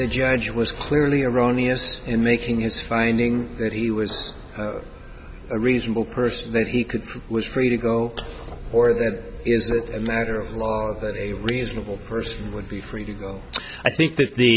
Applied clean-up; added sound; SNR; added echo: none; none; none; none.